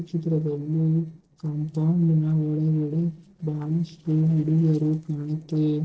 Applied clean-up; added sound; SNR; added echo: neural separator model SepFormer DNS4.